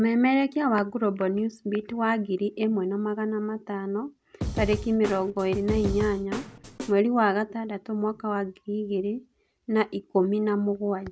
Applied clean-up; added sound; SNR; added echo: none; Snare drum / Drum kit; 7 dB; none.